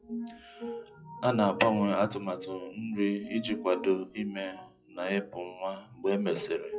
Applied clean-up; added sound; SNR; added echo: classical method WPE with log-MMSE.